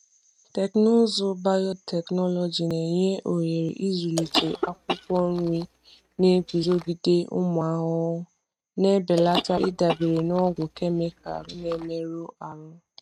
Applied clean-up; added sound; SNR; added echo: neural mask model RNNoise.